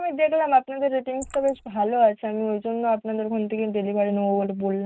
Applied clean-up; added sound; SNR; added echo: neural mask model Resemble Enhance denoiser.